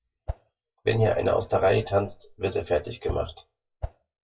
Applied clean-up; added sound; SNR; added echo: classical method WPE with log-MMSE.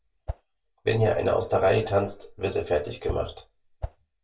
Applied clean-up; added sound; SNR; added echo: none; Whoosh, swoosh, swish; 9 dB; reverberation time 0.2 s.